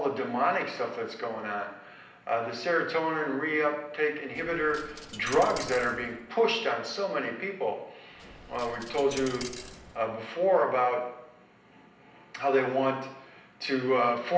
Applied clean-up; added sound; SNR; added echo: none; Coin (dropping); 15 dB; reverberation time 0.8 s.